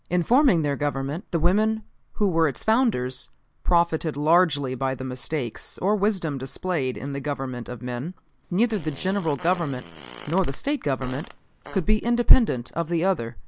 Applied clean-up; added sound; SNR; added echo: none; Fart; 17 dB; none.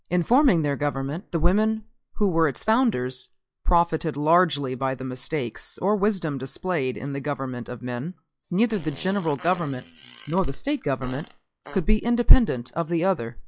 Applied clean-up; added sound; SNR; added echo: classical method log-MMSE.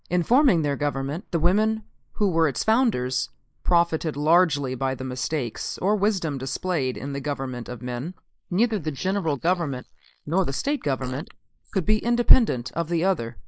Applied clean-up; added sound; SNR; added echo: neural mask model Resemble Enhance denoiser.